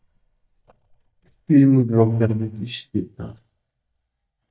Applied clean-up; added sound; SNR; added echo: neural mask model DeepFilterNet 3.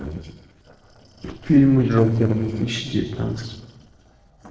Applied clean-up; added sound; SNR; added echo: neural separator model SepFormer DNS4.